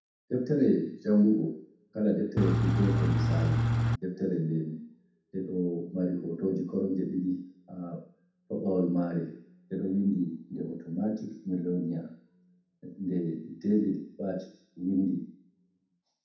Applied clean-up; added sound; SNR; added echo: none; Engine / Truck; -5 dB; reverberation time 0.7 s.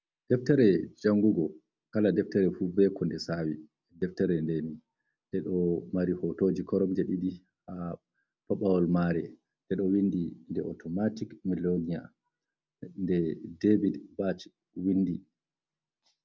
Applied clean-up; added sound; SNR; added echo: none; none; none; none.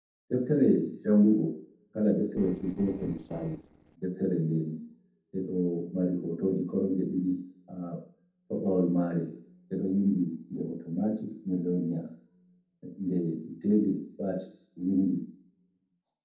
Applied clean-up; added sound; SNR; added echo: neural separator model SepFormer DNS4.